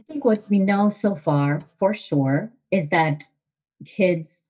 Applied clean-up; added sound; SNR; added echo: neural mask model DeepFilterNet 3.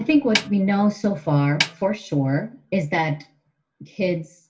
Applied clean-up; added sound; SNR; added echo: none; Snare drum; 7 dB; reverberation time 0.2 s.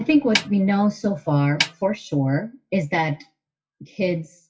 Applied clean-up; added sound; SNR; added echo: classical method WPE with log-MMSE.